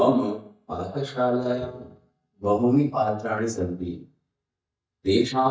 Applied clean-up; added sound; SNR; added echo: neural mask model DeepFilterNet 3.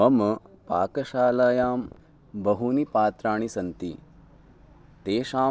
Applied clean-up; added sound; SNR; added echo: none; none; none; none.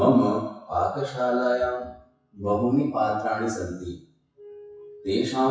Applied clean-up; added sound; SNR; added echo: classical method WPE with log-MMSE.